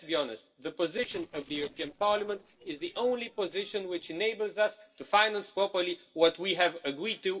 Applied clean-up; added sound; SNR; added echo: neural separator model SepFormer DNS4.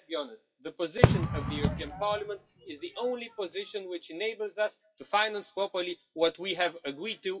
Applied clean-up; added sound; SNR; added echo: classical method WPE with log-MMSE.